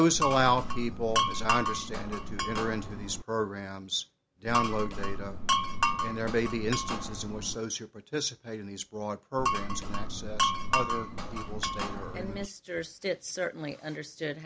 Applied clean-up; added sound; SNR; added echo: none; Glass; -2 dB; none.